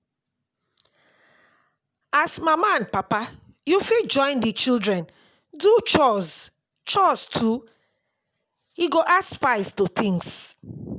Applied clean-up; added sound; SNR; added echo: none; none; none; none.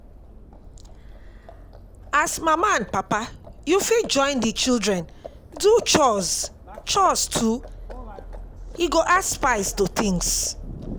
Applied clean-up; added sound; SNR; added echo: none; Livestock, farm animals, working animals; 15 dB; none.